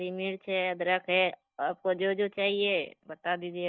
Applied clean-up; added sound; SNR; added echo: neural mask model DeepFilterNet 3.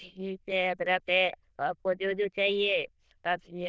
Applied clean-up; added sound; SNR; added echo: neural diffusion model UNIVERSE++.